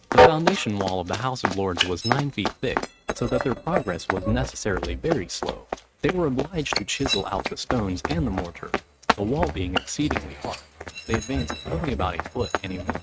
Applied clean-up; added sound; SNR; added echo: neural mask model RNNoise.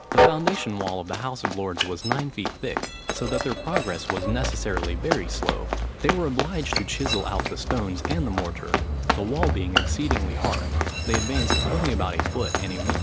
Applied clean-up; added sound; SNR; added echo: none; Train + Run; -3 dB; none.